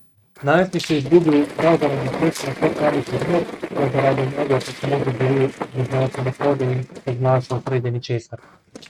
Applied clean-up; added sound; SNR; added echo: neural mask model RNNoise.